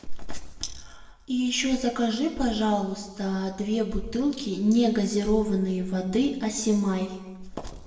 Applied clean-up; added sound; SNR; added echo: none; none; none; reverberation time 0.9 s.